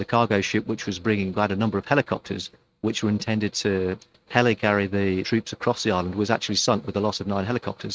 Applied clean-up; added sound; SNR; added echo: neural mask model RNNoise.